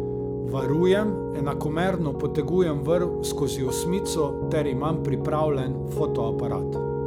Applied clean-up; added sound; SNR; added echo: none; Piano; 1 dB; none.